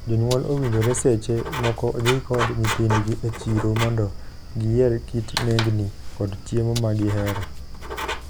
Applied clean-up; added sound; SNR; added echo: none; Writing; 7 dB; none.